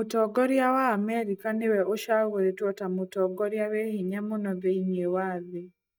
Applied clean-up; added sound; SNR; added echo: neural mask model DeepFilterNet 3.